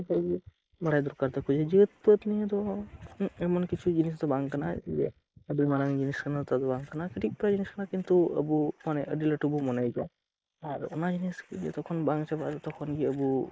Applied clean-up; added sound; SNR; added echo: neural mask model Resemble Enhance denoiser.